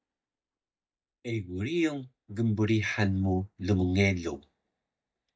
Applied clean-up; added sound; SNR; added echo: neural mask model DeepFilterNet 3.